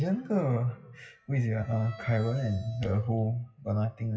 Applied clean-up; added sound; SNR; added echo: classical method WPE with log-MMSE.